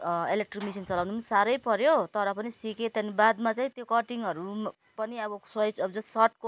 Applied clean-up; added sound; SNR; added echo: none; none; none; none.